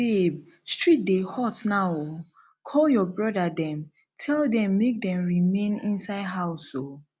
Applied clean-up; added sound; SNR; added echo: none; none; none; none.